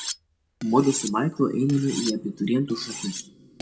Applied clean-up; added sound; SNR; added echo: none; Cutlery, silverware; 13 dB; reverberation time 2.3 s.